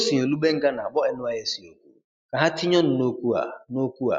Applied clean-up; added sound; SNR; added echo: none; none; none; none.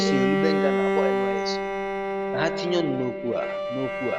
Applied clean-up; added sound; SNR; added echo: none; Bowed string instrument; -3 dB; none.